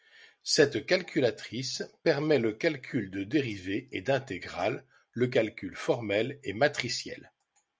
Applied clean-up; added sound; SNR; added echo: none; none; none; none.